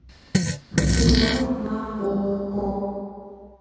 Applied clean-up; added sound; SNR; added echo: none; Fart; 2 dB; reverberation time 1.9 s.